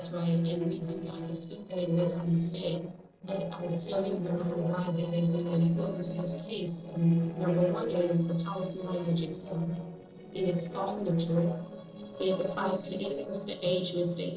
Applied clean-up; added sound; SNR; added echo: neural separator model SepFormer DNS4.